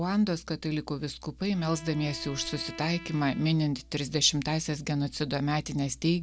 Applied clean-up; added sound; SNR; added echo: none; Bowed string instrument; 18 dB; none.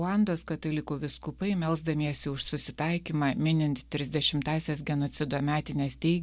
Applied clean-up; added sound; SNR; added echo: none; none; none; none.